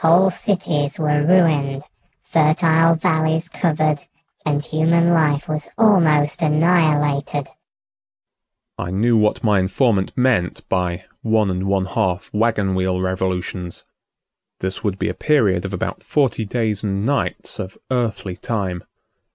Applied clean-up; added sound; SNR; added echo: none; none; none; none.